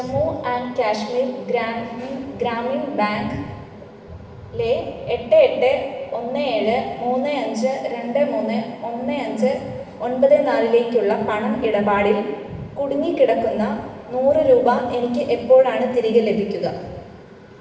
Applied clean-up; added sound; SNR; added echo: none; none; none; reverberation time 1.2 s.